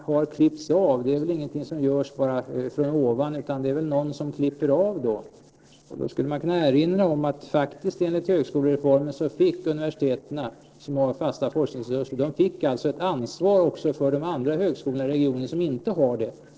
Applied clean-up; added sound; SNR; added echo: neural separator model SepFormer DNS4.